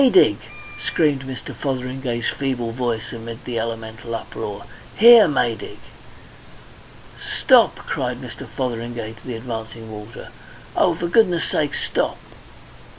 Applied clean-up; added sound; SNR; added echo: none; Wind instrument, woodwind instrument; 20 dB; none.